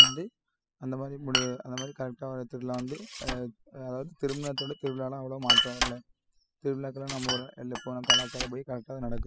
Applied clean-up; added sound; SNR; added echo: classical method spectral subtraction.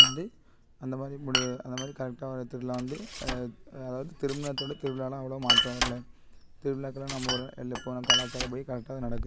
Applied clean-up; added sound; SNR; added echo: none; Glass; -4 dB; none.